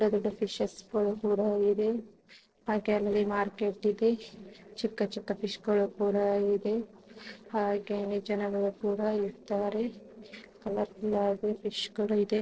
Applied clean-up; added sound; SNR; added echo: neural separator model SepFormer DNS4.